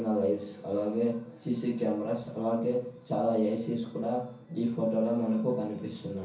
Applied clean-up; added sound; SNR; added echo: none; none; none; reverberation time 0.6 s.